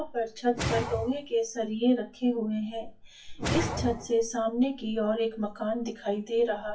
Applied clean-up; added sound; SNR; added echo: classical method WPE with log-MMSE.